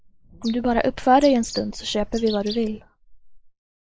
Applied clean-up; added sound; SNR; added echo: neural mask model Resemble Enhance denoiser.